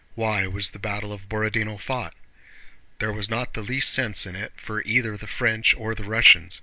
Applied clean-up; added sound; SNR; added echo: none; none; none; none.